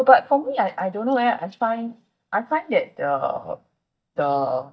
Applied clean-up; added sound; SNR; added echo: neural mask model DeepFilterNet 3.